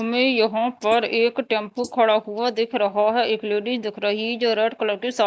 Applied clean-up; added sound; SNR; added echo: neural mask model Resemble Enhance denoiser.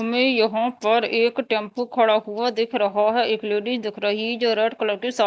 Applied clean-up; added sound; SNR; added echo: none; none; none; none.